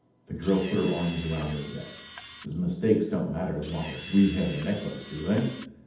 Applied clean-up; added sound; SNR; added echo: none; Camera; 15 dB; reverberation time 0.8 s.